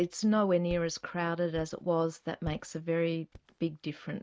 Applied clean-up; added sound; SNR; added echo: neural mask model RNNoise.